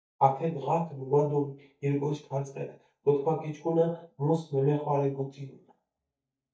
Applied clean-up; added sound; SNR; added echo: neural mask model DeepFilterNet 3.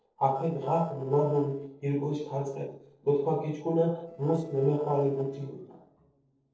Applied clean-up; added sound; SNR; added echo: neural separator model SepFormer DNS4.